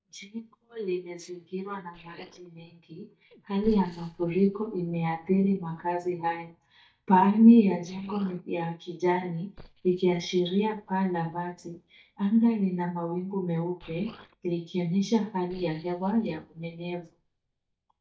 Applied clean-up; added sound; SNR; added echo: neural mask model DeepFilterNet 3.